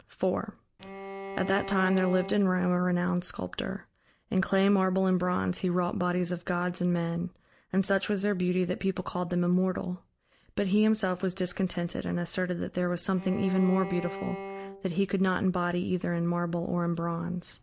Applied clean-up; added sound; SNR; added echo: none; Bowed string instrument; 12 dB; none.